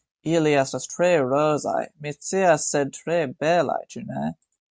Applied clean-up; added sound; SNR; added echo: none; none; none; none.